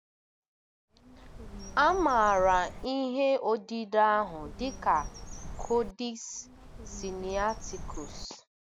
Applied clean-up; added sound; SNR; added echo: none; Bird; 11 dB; none.